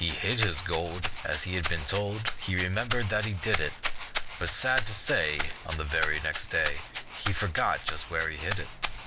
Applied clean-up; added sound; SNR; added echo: none; Rattle (instrument); 4 dB; none.